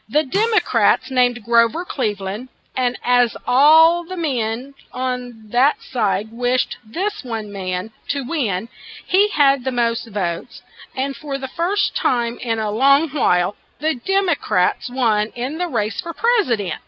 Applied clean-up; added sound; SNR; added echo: none; Snare drum; 19 dB; none.